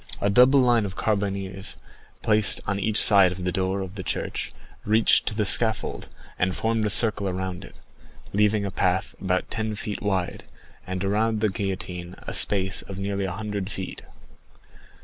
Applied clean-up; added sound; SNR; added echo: none; none; none; none.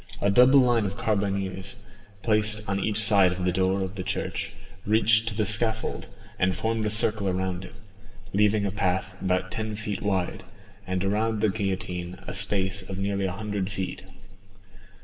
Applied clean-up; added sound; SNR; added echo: none; none; none; reverberation time 2.8 s.